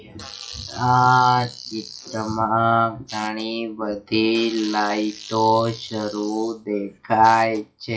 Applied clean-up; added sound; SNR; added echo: classical method WPE with log-MMSE.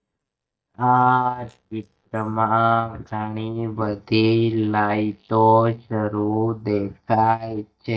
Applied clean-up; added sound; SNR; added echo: neural mask model DeepFilterNet 3.